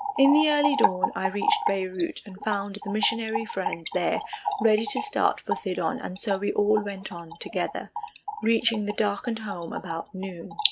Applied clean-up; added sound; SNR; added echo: neural mask model RNNoise.